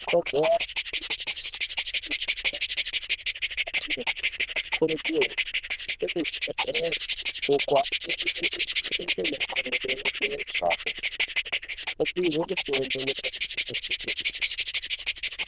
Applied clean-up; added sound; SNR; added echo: neural diffusion model UNIVERSE++.